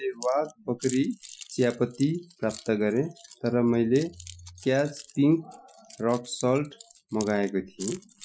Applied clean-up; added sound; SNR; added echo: classical method Wiener filter.